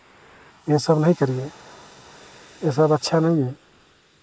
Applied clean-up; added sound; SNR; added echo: neural mask model Resemble Enhance denoiser.